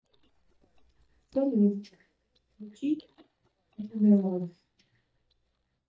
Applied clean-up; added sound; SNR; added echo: neural mask model DeepFilterNet 3.